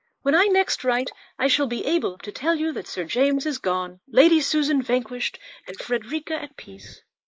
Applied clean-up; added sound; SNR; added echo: neural mask model Resemble Enhance denoiser.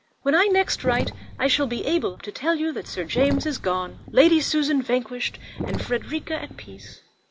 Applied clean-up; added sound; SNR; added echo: none; Sink (filling or washing); 10 dB; none.